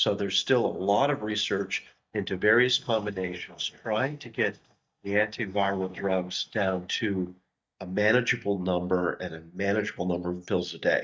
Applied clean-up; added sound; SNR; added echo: neural mask model DeepFilterNet 3.